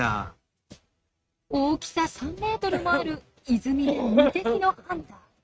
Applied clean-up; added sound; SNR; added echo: neural mask model RNNoise.